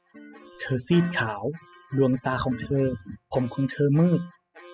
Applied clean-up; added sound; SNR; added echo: classical method spectral subtraction.